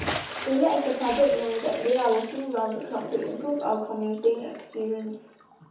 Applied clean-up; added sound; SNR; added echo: none; Bathtub (filling or washing) / Splash, splatter; 13 dB; reverberation time 0.6 s.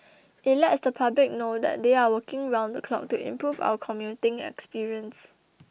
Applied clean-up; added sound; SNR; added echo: none; none; none; none.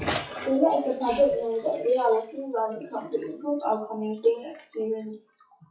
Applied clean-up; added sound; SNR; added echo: classical method WPE with log-MMSE.